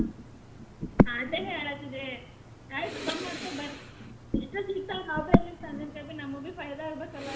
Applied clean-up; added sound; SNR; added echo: none; Breathing; -5 dB; reverberation time 0.5 s.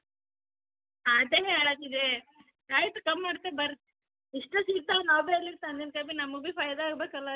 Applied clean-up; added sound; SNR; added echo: none; none; none; none.